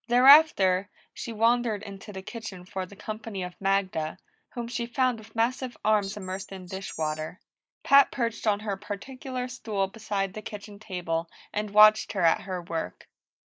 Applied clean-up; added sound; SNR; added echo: neural mask model Resemble Enhance denoiser.